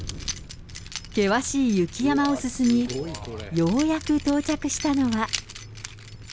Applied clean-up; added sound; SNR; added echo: none; Keys jangling; 14 dB; none.